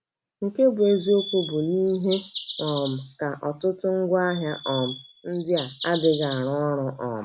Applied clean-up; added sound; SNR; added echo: none; Bird vocalization, bird call, bird song; 12 dB; none.